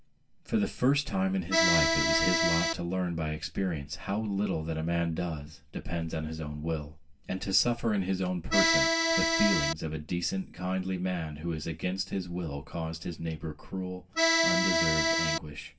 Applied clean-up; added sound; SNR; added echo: none; Accordion; -5 dB; reverberation time 0.2 s.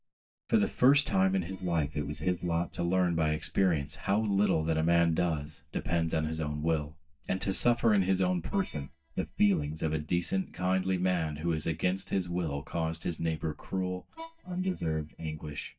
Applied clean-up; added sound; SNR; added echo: neural mask model DeepFilterNet 3.